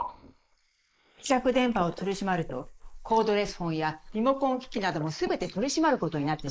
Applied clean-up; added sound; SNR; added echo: neural mask model Resemble Enhance denoiser.